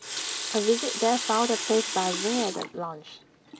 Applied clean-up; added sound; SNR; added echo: none; Water tap, faucet; 5 dB; none.